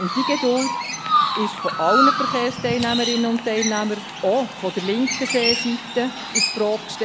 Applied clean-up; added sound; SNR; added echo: none; Chirp, tweet; 1 dB; none.